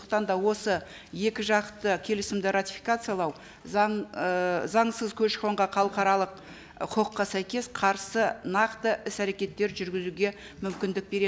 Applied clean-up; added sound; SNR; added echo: none; none; none; none.